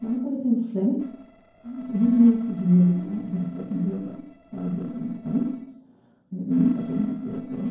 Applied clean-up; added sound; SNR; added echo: neural separator model SepFormer DNS4.